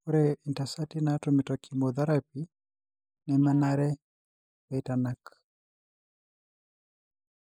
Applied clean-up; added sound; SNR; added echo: neural mask model Resemble Enhance denoiser.